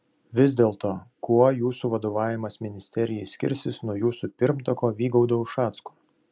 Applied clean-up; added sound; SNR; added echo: none; none; none; none.